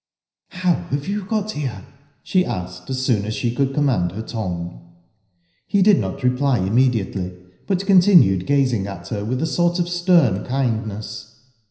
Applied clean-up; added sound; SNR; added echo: none; none; none; reverberation time 0.9 s.